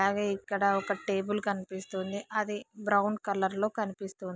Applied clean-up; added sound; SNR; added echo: none; none; none; none.